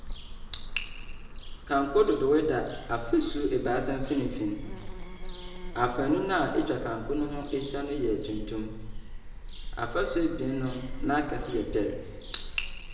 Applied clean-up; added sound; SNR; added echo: none; Bird vocalization, bird call, bird song; 7 dB; reverberation time 1.1 s.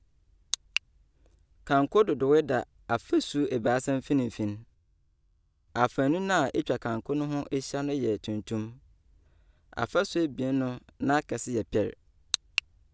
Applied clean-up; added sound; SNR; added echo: none; none; none; none.